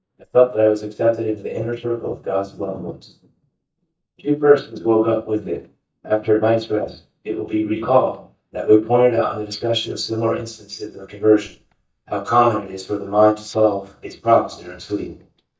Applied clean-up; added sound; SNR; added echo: neural mask model DeepFilterNet 3.